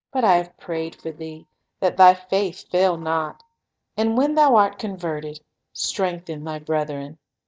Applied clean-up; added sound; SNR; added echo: neural mask model DeepFilterNet 3.